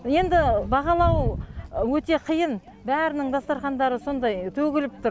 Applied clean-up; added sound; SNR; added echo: none; none; none; none.